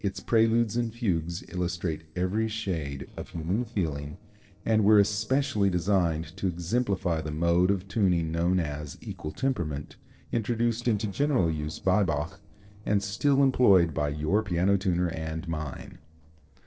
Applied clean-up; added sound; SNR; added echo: neural separator model SepFormer DNS4.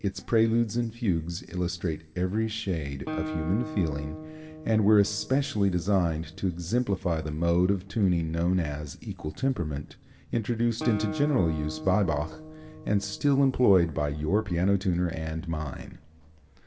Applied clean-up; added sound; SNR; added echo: none; Guitar; 15 dB; reverberation time 0.9 s.